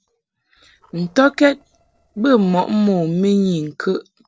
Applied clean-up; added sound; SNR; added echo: neural separator model SepFormer DNS4.